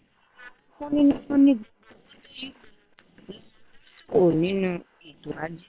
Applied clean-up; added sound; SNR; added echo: neural separator model SepFormer WHAM!.